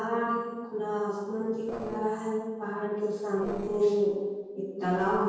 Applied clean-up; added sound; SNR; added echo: neural separator model SepFormer DNS4.